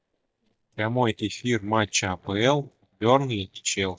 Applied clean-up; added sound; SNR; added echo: neural mask model DeepFilterNet 3.